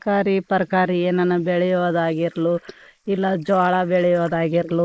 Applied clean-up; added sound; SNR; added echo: neural mask model Resemble Enhance denoiser.